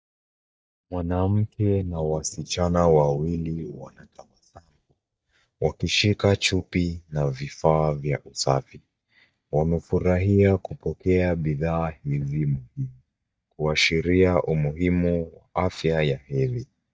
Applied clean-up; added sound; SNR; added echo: neural mask model DeepFilterNet 3.